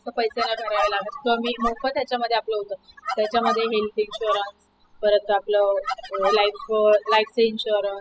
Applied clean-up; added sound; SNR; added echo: classical method spectral subtraction.